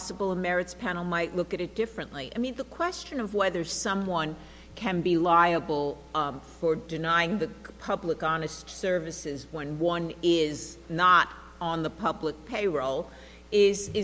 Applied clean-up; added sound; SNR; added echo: none; none; none; none.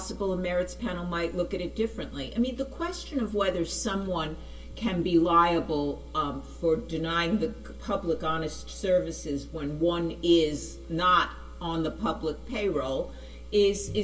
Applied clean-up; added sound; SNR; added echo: none; none; none; reverberation time 0.2 s.